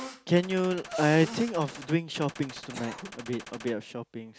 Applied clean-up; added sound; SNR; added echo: none; Gunshot, gunfire + Cough; 15 dB; none.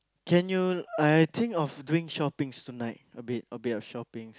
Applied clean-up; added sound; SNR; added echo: none; none; none; none.